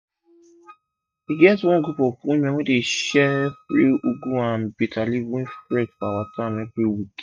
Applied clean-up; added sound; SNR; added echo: neural mask model RNNoise.